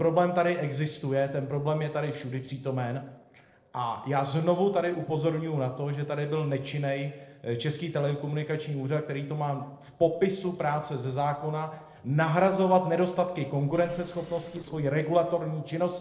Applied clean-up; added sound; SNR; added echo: neural separator model SepFormer DNS4.